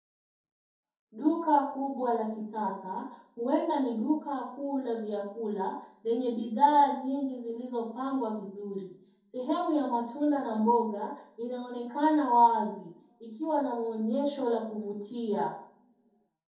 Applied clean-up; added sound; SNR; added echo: none; none; none; reverberation time 0.6 s.